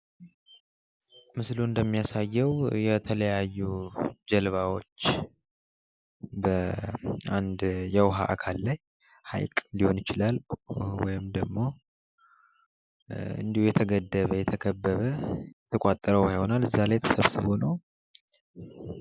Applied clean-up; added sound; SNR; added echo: none; none; none; none.